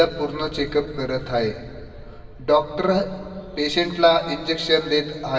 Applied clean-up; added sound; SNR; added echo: none; Thunder; 18 dB; reverberation time 2.5 s.